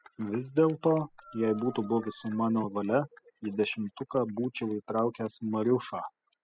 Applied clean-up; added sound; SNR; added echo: classical method spectral subtraction.